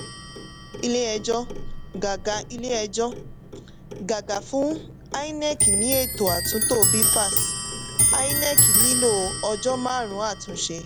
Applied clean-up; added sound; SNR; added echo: none; Clock; -2 dB; none.